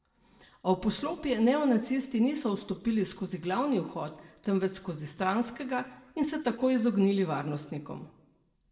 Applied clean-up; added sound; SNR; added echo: none; none; none; reverberation time 0.8 s.